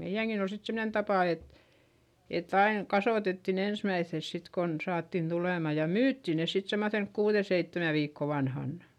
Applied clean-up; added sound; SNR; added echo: none; none; none; none.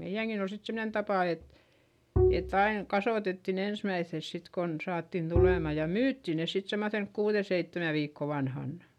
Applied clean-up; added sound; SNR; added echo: none; Bowed string instrument; -2 dB; none.